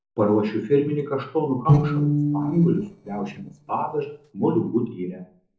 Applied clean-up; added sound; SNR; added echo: neural separator model SepFormer DNS4.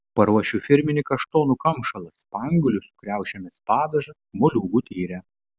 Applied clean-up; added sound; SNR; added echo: none; none; none; none.